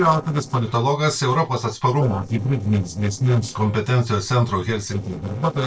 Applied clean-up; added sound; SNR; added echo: neural separator model SepFormer DNS4.